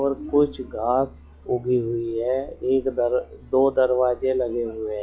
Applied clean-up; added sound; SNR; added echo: classical method log-MMSE.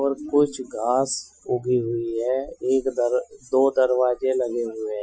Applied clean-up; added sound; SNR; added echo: classical method Wiener filter.